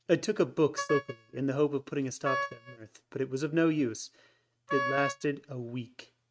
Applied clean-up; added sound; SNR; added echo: neural mask model RNNoise.